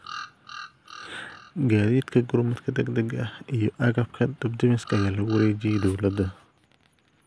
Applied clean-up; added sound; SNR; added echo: none; Bird vocalization, bird call, bird song; 17 dB; none.